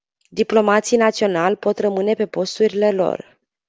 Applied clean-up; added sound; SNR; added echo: none; none; none; none.